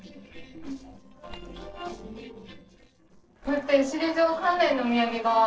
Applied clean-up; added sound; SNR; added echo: neural separator model SepFormer DNS4.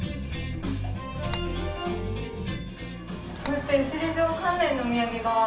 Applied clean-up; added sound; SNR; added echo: none; Slam; 18 dB; reverberation time 0.3 s.